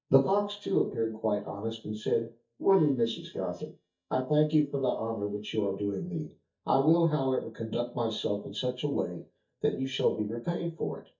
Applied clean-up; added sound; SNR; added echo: neural mask model DeepFilterNet 3.